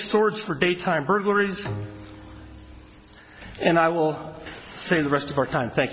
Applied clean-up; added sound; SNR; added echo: none; Bowed string instrument; 17 dB; none.